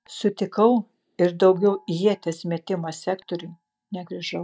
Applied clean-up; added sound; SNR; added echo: neural mask model DeepFilterNet 3.